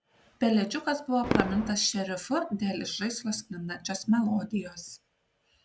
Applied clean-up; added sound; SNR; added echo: none; Fireworks; 9 dB; none.